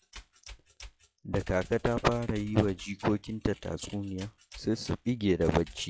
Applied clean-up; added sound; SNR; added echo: classical method log-MMSE.